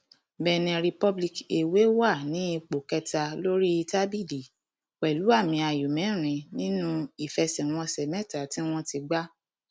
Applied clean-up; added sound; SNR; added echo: none; none; none; none.